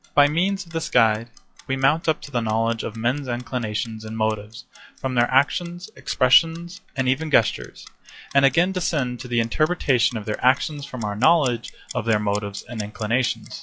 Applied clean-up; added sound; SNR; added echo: classical method log-MMSE.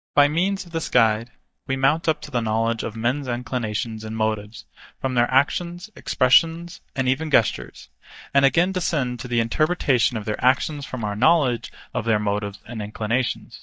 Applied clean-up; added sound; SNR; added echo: neural mask model DeepFilterNet 3.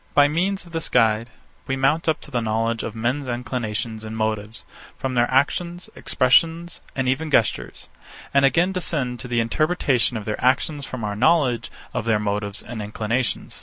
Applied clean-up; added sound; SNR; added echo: none; none; none; none.